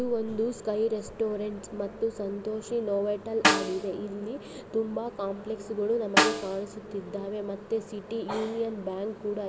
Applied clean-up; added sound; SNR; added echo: none; Snare drum; 0 dB; none.